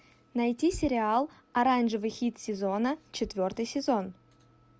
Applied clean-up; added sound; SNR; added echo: none; none; none; none.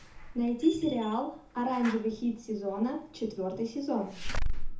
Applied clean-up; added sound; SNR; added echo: none; Slam / Alarm; 2 dB; reverberation time 0.6 s.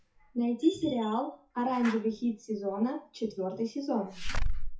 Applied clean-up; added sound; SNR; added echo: classical method WPE with log-MMSE.